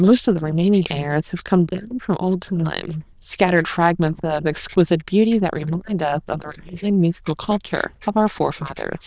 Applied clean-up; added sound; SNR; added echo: neural diffusion model UNIVERSE++.